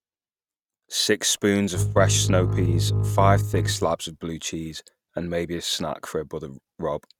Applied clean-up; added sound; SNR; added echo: neural mask model RNNoise.